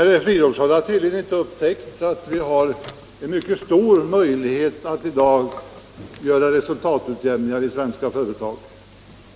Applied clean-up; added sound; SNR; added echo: none; none; none; none.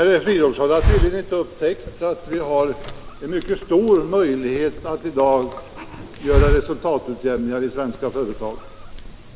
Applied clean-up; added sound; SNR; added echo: none; Hiss; 6 dB; none.